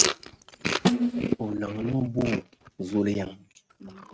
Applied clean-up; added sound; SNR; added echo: neural mask model RNNoise.